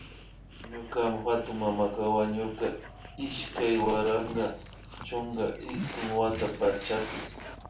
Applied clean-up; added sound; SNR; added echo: none; Dog; 12 dB; reverberation time 0.4 s.